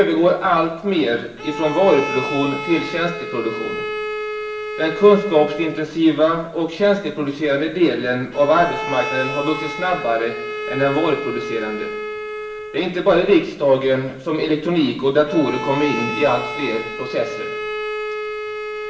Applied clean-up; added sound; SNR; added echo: none; Bowed string instrument; 9 dB; reverberation time 0.9 s.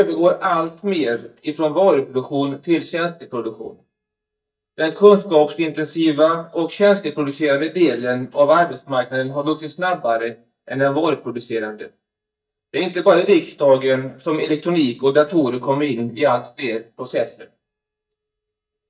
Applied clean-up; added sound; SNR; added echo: neural mask model DeepFilterNet 3.